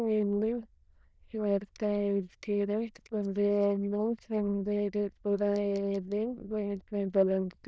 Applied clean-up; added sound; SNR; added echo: neural diffusion model UNIVERSE++.